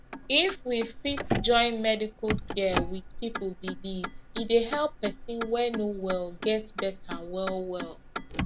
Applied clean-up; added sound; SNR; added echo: none; Motor vehicle (road); 6 dB; none.